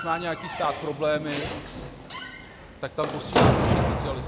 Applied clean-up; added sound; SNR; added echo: none; Slam; -4 dB; none.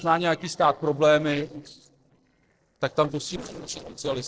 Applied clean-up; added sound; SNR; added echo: neural separator model SepFormer DNS4.